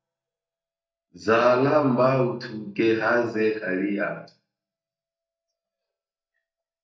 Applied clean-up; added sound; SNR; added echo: neural mask model DeepFilterNet 3.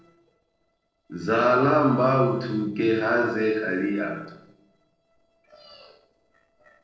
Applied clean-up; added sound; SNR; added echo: neural separator model SepFormer DNS4.